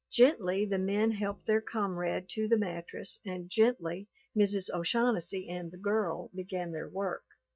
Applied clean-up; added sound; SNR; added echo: neural mask model DeepFilterNet 3.